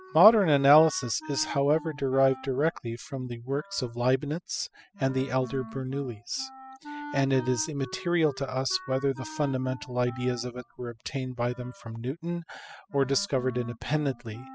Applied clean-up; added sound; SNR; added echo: classical method spectral subtraction.